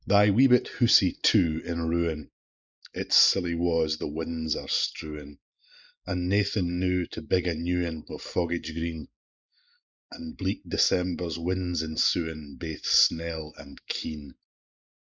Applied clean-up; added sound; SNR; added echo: neural mask model Resemble Enhance denoiser.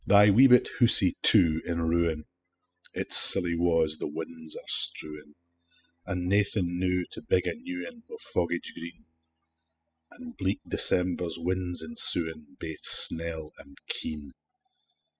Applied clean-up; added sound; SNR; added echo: classical method spectral subtraction.